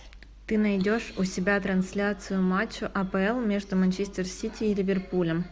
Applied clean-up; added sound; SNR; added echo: none; none; none; none.